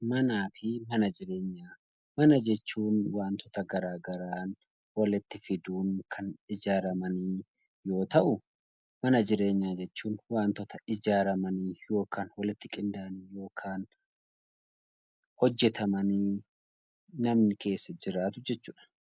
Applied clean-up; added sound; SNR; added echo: none; none; none; none.